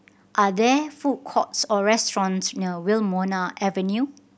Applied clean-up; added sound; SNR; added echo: none; none; none; none.